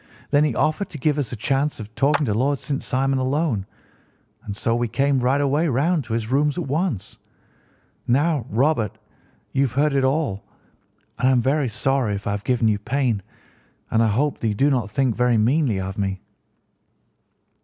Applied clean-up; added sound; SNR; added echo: neural mask model Resemble Enhance denoiser.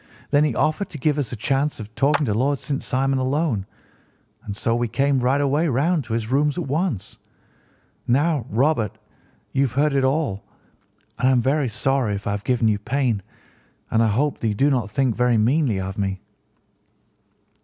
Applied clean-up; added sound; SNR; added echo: none; Clapping; 12 dB; none.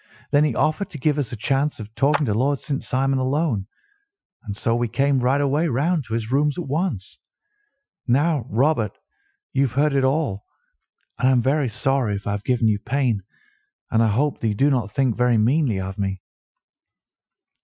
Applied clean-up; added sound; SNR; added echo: classical method Wiener filter.